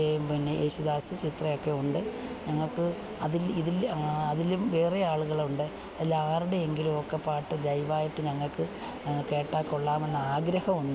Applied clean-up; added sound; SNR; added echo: none; none; none; none.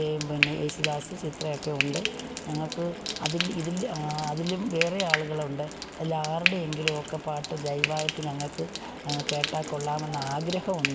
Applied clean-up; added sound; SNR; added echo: none; Frying (food); 3 dB; none.